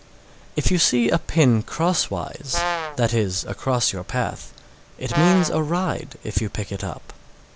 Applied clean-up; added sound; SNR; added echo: none; Brass instrument; 5 dB; none.